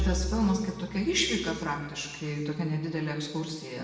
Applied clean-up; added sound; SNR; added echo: none; Bowed string instrument; 7 dB; reverberation time 1.3 s.